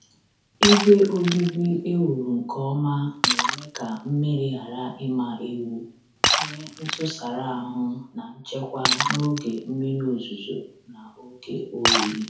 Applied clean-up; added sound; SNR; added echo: none; Shatter; 4 dB; reverberation time 0.5 s.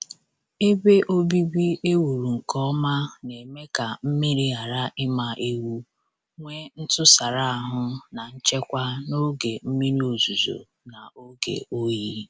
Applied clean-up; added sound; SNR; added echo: none; none; none; none.